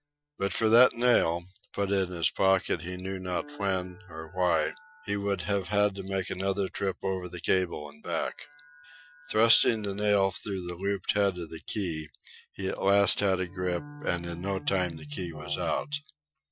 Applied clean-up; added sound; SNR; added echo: classical method Wiener filter.